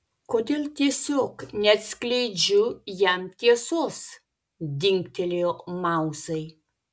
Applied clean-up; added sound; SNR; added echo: none; none; none; none.